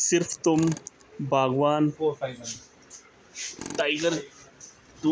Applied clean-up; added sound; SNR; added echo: none; Tools; 20 dB; none.